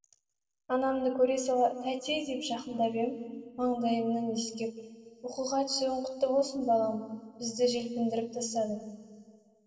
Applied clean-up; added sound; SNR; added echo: none; none; none; reverberation time 1.9 s.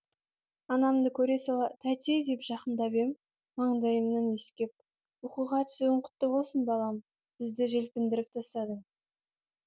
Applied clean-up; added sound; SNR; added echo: none; none; none; none.